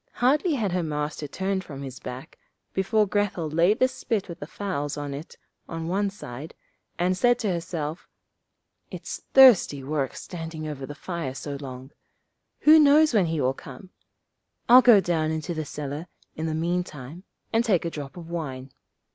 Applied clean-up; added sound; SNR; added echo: none; none; none; none.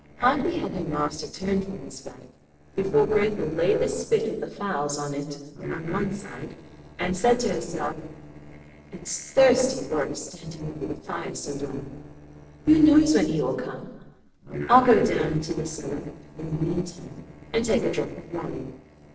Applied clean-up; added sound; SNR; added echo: neural separator model SepFormer DNS4.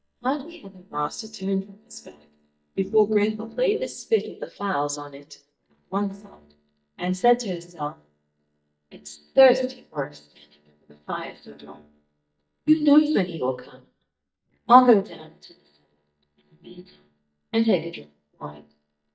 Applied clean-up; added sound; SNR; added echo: neural mask model DeepFilterNet 3.